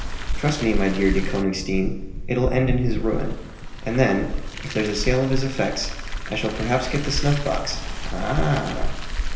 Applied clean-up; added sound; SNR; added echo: none; Car; 2 dB; reverberation time 1.4 s.